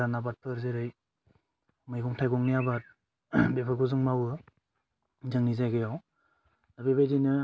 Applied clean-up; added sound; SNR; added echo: none; none; none; none.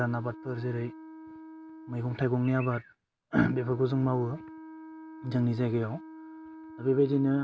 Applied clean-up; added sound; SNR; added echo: none; Wind instrument, woodwind instrument; 16 dB; none.